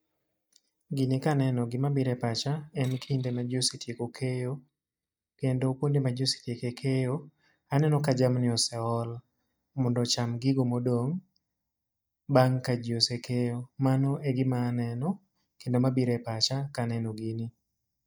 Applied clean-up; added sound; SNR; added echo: neural mask model DeepFilterNet 3.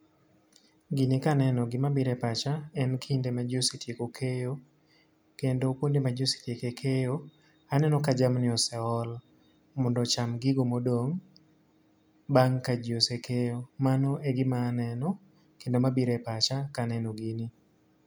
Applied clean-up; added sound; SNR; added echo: none; none; none; none.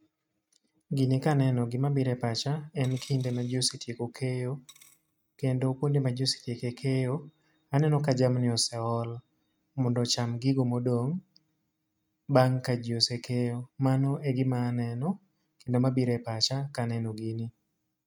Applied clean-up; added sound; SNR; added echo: neural mask model RNNoise.